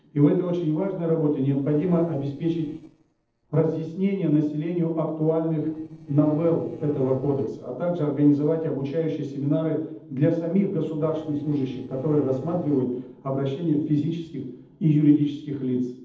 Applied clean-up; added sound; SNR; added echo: neural separator model SepFormer DNS4.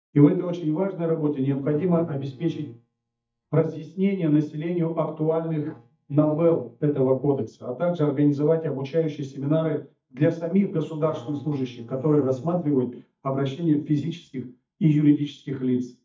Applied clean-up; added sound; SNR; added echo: neural mask model DeepFilterNet 3.